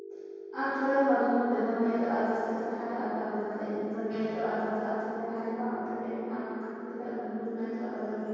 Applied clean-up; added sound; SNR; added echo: none; Telephone; 12 dB; reverberation time 2.2 s.